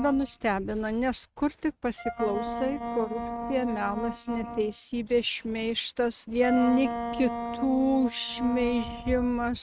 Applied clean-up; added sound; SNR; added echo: neural mask model RNNoise.